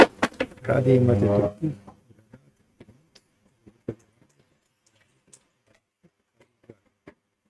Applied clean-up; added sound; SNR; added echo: neural mask model RNNoise.